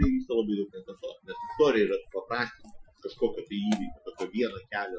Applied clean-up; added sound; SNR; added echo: classical method Wiener filter.